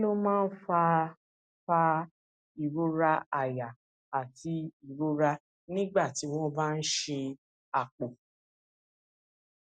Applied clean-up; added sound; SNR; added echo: none; none; none; none.